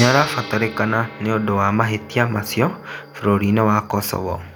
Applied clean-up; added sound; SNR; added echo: none; Gong; 15 dB; none.